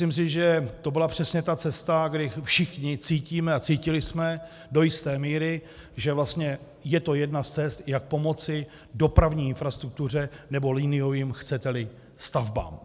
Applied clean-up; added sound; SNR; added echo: none; none; none; none.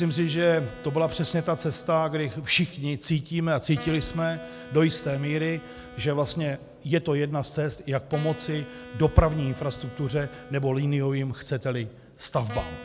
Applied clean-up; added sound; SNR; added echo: none; Wind instrument, woodwind instrument; 18 dB; none.